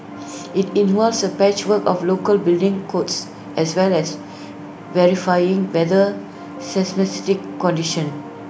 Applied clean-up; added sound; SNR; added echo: none; Piano; 16 dB; none.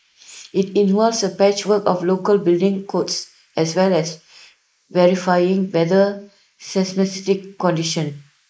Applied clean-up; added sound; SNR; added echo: neural mask model Resemble Enhance denoiser.